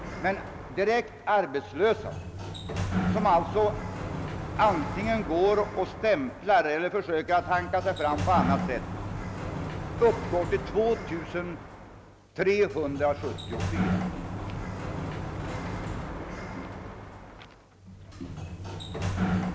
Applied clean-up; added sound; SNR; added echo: none; Sliding door; 5 dB; none.